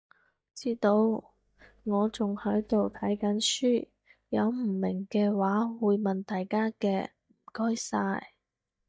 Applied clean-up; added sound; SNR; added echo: neural mask model DeepFilterNet 3.